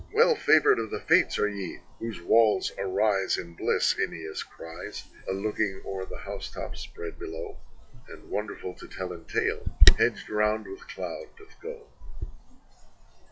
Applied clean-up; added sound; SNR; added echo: classical method log-MMSE.